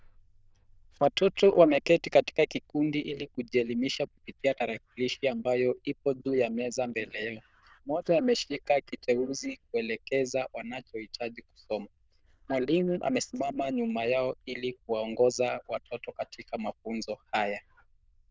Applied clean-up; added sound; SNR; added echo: neural diffusion model UNIVERSE++.